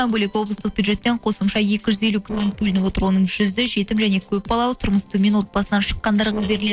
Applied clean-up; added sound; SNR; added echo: neural separator model SepFormer DNS4.